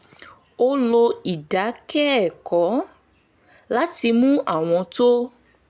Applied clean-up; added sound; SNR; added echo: none; none; none; none.